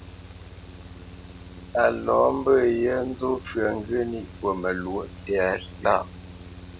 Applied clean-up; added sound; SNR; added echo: none; Mechanical fan; 16 dB; none.